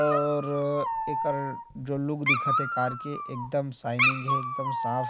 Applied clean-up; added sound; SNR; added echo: none; Dog; 0 dB; none.